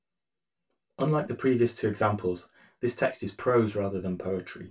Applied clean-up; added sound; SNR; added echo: none; none; none; reverberation time 0.2 s.